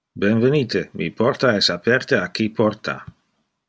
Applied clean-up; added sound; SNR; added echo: none; none; none; none.